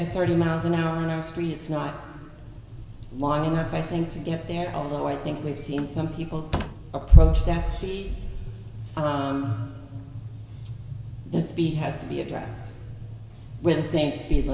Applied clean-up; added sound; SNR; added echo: none; Slam; 12 dB; reverberation time 2.9 s.